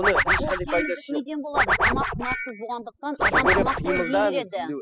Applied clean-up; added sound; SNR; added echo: classical method spectral subtraction.